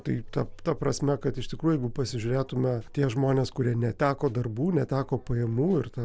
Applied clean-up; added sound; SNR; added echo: none; none; none; none.